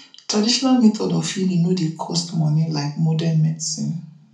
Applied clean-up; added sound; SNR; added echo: none; none; none; reverberation time 0.4 s.